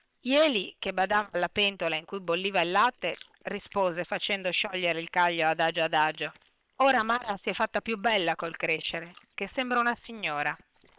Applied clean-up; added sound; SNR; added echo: neural separator model SepFormer WHAM!.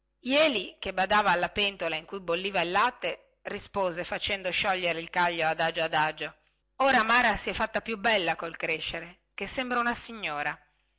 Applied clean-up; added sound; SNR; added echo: none; none; none; none.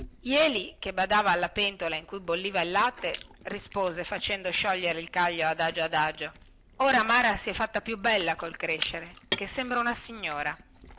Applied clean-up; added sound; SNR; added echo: none; Chewing, mastication; 16 dB; none.